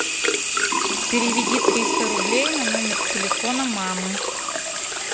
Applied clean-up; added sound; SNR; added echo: none; Sink (filling or washing) / Water tap, faucet; -5 dB; none.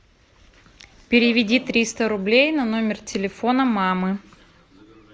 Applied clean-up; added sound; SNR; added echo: none; none; none; none.